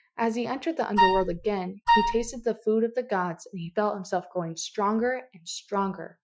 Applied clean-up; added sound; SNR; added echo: classical method Wiener filter.